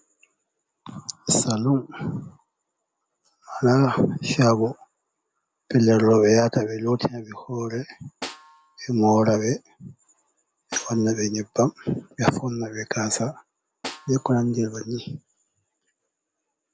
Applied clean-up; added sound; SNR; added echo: none; Snare drum; 18 dB; none.